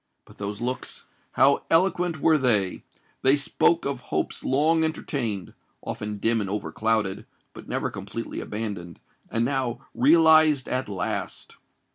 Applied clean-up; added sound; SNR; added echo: none; none; none; none.